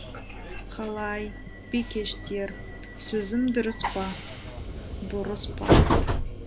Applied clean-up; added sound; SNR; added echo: none; Train; -4 dB; none.